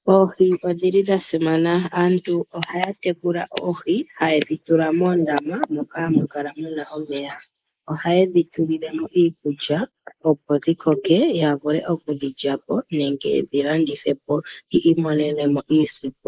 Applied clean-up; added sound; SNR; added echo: neural mask model Resemble Enhance denoiser.